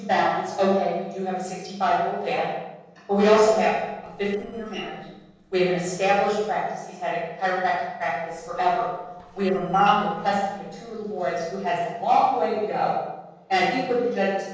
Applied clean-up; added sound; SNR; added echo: neural separator model SepFormer DNS4.